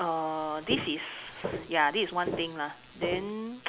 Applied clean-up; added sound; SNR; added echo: none; Walk, footsteps; 7 dB; none.